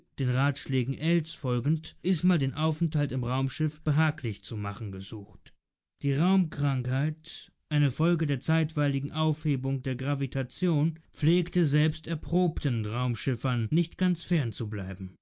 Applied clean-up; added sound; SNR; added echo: none; none; none; none.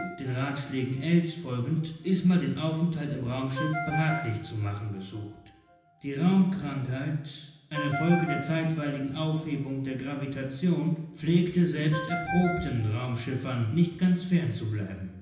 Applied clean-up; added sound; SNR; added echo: none; Ringtone; 12 dB; reverberation time 0.9 s.